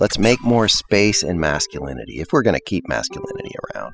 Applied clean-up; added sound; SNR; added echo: classical method spectral subtraction.